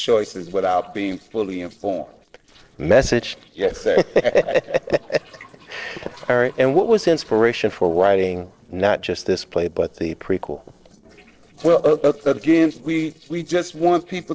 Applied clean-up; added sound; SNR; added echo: neural separator model SepFormer DNS4.